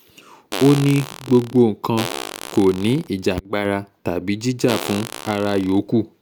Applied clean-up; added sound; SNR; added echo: none; Fart; 11 dB; none.